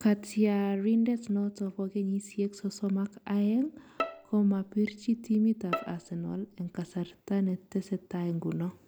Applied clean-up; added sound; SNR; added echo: none; Bowed string instrument; 11 dB; none.